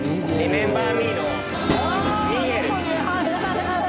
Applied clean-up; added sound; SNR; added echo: none; Train; 11 dB; none.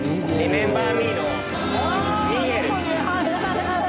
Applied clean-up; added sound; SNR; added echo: none; none; none; none.